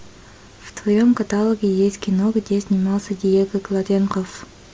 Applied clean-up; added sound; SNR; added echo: none; none; none; none.